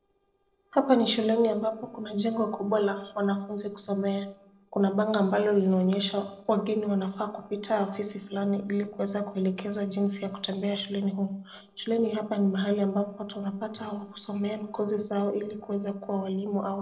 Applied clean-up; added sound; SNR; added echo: neural separator model SepFormer DNS4.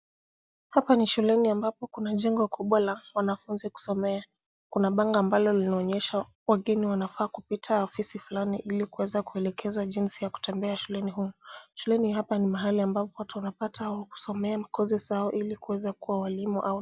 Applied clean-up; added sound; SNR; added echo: none; none; none; none.